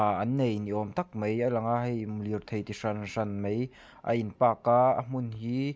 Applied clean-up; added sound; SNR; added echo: none; none; none; none.